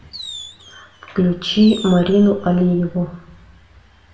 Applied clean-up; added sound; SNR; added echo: none; Fireworks; 18 dB; reverberation time 0.6 s.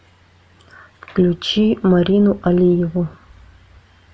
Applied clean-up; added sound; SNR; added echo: none; none; none; none.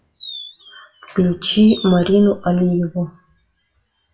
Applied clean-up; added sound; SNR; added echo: classical method WPE with log-MMSE.